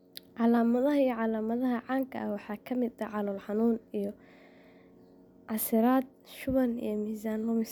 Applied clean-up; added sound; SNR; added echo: none; none; none; none.